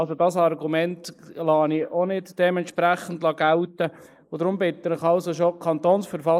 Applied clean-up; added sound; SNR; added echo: neural mask model Resemble Enhance denoiser.